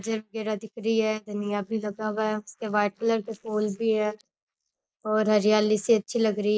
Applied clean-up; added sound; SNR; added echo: neural mask model Resemble Enhance denoiser.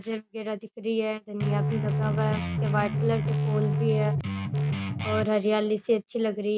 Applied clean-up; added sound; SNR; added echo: none; Guitar; -3 dB; none.